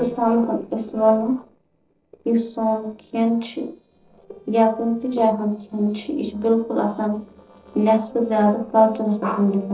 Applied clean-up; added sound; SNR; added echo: neural separator model SepFormer DNS4.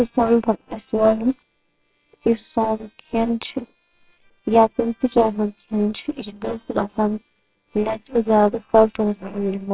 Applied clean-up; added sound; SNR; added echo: neural separator model SepFormer WHAMR!.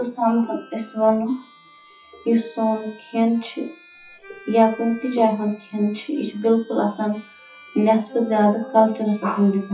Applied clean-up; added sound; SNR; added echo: classical method WPE with log-MMSE.